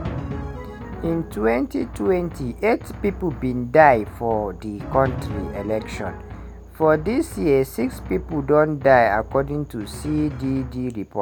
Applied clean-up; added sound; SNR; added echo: none; Drum; 12 dB; none.